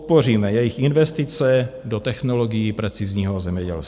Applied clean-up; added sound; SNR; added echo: none; none; none; none.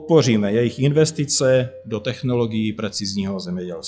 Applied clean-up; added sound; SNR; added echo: classical method log-MMSE.